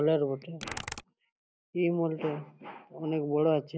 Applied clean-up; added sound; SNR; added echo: none; Computer keyboard; 14 dB; none.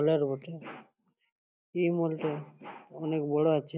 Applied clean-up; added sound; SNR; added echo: none; none; none; none.